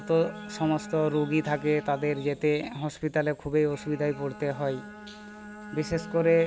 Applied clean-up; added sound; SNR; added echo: none; Bowed string instrument; 16 dB; none.